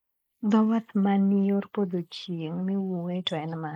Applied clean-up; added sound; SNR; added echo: neural mask model Resemble Enhance denoiser.